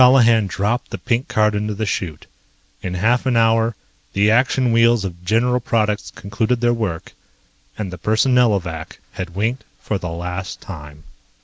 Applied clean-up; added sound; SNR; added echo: none; none; none; none.